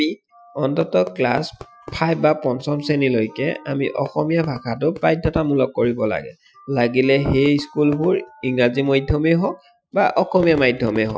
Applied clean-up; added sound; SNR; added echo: classical method Wiener filter.